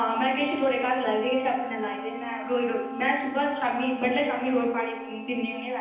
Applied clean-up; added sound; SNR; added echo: none; Wind instrument, woodwind instrument; 10 dB; reverberation time 0.9 s.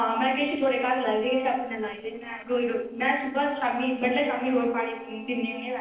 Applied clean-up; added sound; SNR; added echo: neural separator model SepFormer DNS4.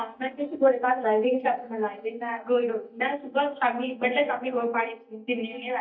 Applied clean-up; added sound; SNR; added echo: neural mask model DeepFilterNet 3.